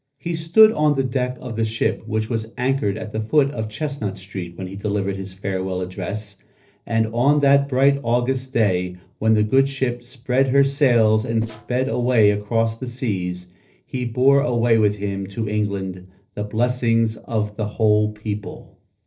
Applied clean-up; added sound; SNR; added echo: neural separator model SepFormer DNS4.